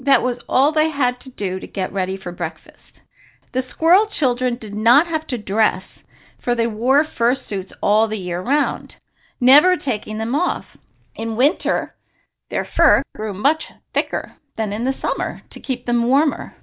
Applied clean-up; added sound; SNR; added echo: none; none; none; none.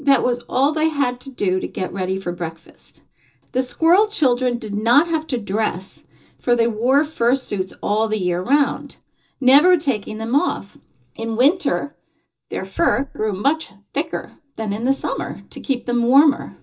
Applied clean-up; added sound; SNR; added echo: none; none; none; reverberation time 0.2 s.